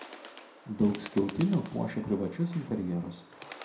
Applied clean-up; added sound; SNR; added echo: none; Bird; 15 dB; reverberation time 0.4 s.